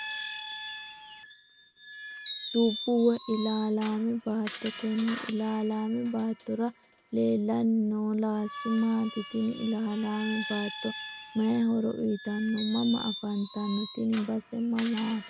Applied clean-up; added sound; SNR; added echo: none; Screech; 12 dB; none.